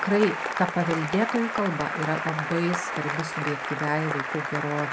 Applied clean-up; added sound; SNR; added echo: none; Applause / Cheering; 3 dB; none.